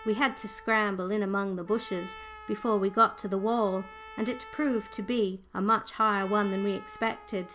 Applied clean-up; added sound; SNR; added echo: none; Trumpet; 19 dB; none.